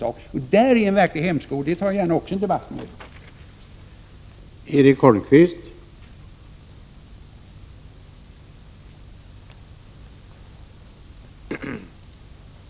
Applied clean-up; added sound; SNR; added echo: none; none; none; none.